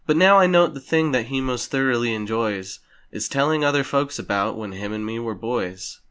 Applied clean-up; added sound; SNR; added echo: none; none; none; none.